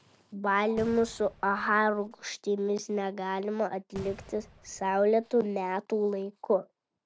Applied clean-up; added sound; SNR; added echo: none; Fireworks; 18 dB; none.